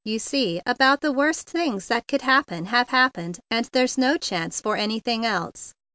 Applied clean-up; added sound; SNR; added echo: none; none; none; none.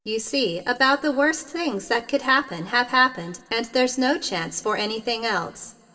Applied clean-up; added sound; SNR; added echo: none; none; none; reverberation time 2.8 s.